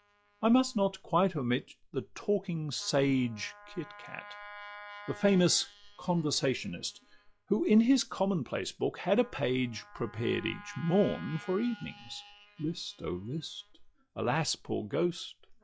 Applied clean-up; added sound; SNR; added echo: classical method log-MMSE.